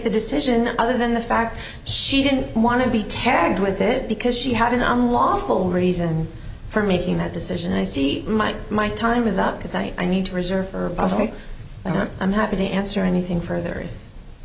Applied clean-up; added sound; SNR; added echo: none; none; none; none.